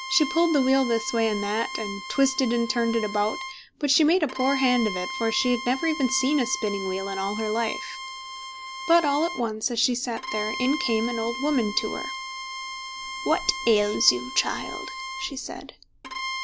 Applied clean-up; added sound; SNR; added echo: none; Bowed string instrument; 9 dB; none.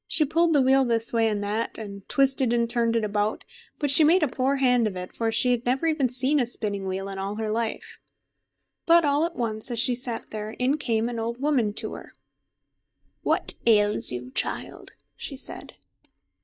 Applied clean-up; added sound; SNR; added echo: neural mask model DeepFilterNet 3.